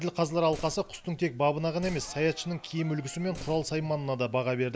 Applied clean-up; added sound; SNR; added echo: none; Slam; 18 dB; none.